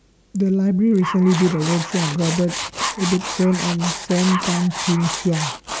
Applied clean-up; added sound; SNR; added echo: none; Tools + Dog; 8 dB; none.